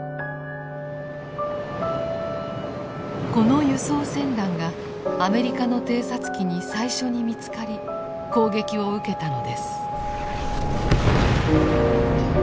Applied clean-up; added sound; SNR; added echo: none; none; none; none.